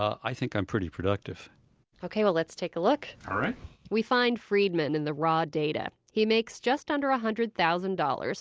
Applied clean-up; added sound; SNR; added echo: none; none; none; none.